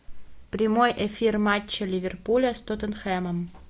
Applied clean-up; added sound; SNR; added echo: none; none; none; none.